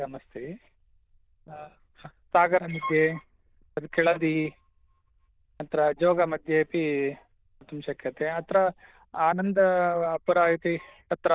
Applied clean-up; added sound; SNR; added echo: neural diffusion model UNIVERSE++.